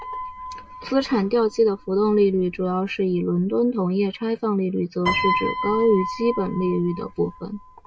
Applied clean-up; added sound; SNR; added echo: none; Piano; 9 dB; none.